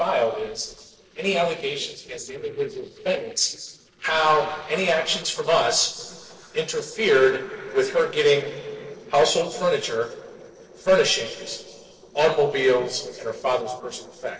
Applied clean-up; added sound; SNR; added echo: neural separator model SepFormer DNS4.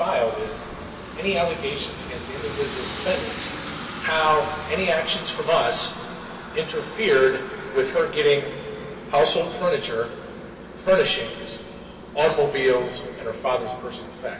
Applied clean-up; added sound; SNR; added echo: none; Aircraft; 12 dB; reverberation time 2.3 s.